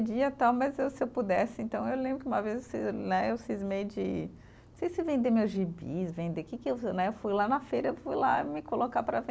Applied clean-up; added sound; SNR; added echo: none; none; none; none.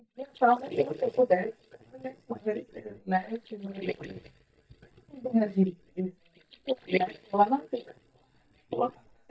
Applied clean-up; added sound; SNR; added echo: neural mask model DeepFilterNet 3.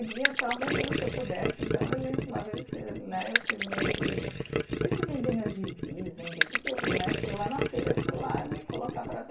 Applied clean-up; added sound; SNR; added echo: none; Gurgling; -4 dB; reverberation time 0.2 s.